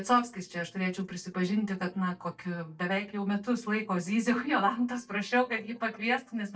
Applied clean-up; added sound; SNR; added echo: neural mask model DeepFilterNet 3.